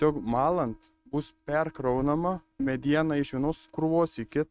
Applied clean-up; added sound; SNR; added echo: neural mask model RNNoise.